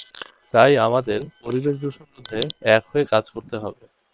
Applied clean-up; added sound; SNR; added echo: neural separator model SepFormer WHAM!.